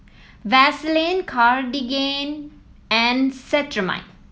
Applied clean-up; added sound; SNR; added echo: none; none; none; none.